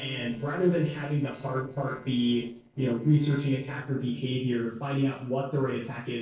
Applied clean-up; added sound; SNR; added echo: neural separator model SepFormer DNS4.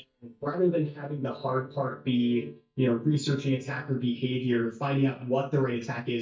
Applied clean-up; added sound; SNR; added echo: neural mask model DeepFilterNet 3.